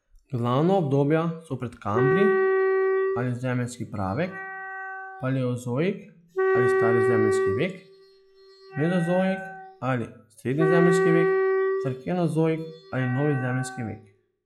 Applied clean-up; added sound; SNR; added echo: classical method log-MMSE.